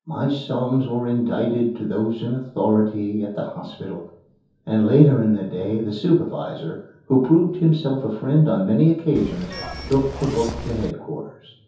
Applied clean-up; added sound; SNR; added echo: none; Zipper (clothing) / Telephone; 11 dB; reverberation time 0.6 s.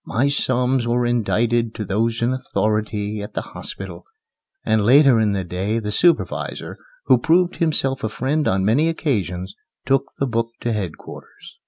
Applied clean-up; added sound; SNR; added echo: none; none; none; none.